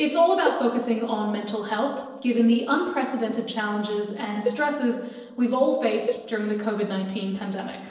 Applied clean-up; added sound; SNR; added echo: neural separator model SepFormer DNS4.